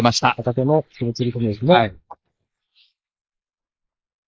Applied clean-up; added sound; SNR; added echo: neural mask model Resemble Enhance denoiser.